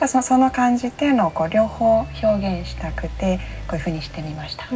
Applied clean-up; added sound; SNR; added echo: none; Idling / Truck; 13 dB; reverberation time 0.4 s.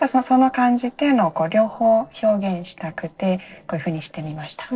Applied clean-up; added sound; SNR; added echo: neural separator model SepFormer DNS4.